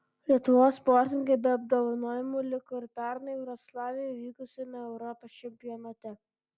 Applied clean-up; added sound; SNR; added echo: none; none; none; none.